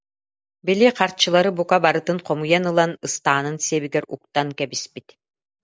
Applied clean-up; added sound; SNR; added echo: none; none; none; none.